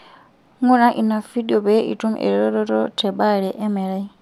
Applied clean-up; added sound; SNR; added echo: none; none; none; none.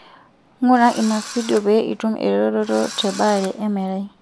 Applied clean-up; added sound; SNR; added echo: none; Engine / Drill; 16 dB; none.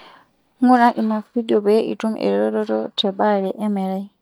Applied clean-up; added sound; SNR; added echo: neural mask model DeepFilterNet 3.